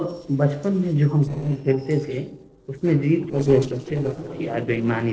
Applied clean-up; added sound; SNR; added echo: neural separator model SepFormer DNS4.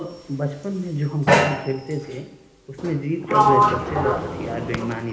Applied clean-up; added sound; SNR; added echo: none; Sliding door; -3 dB; reverberation time 1.0 s.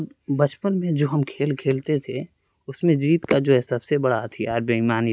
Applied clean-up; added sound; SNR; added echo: none; none; none; none.